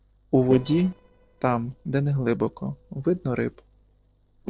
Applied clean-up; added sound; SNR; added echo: neural separator model SepFormer DNS4.